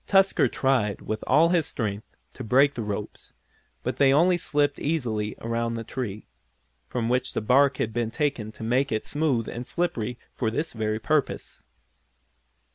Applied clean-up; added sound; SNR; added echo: none; none; none; none.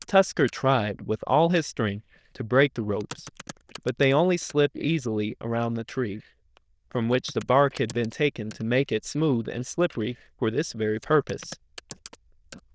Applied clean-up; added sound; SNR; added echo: neural diffusion model UNIVERSE++.